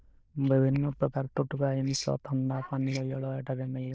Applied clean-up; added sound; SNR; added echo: neural diffusion model UNIVERSE++.